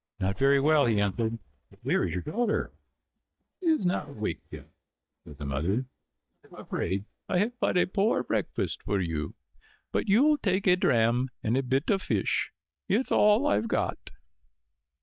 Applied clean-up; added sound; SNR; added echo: neural mask model DeepFilterNet 3.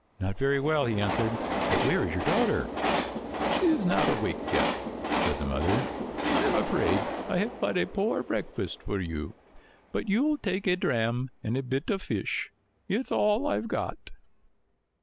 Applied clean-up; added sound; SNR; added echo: none; Train; 4 dB; none.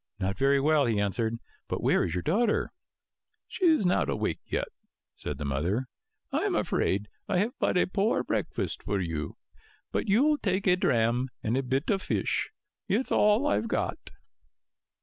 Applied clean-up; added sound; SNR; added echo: none; none; none; none.